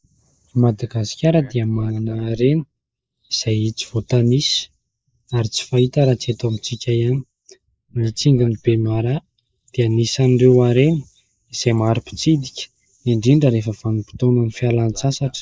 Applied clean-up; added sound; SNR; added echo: neural mask model Resemble Enhance denoiser.